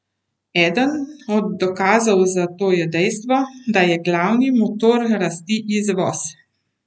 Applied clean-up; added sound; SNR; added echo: none; none; none; none.